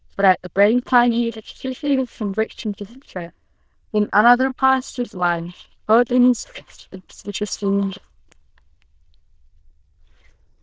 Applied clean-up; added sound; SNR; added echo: neural diffusion model UNIVERSE++.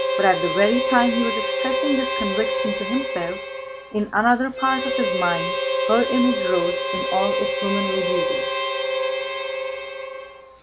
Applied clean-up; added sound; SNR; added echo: none; Harmonica; 0 dB; none.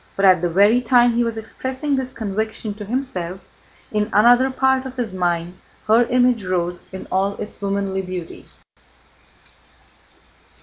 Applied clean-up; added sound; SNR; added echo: none; none; none; none.